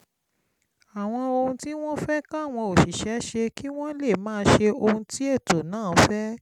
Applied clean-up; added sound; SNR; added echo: none; none; none; none.